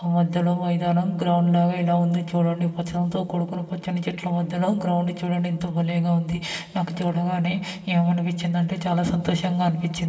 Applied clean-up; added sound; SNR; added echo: none; none; none; reverberation time 1.7 s.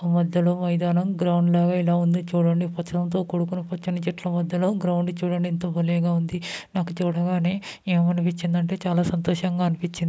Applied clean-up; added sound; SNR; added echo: none; none; none; none.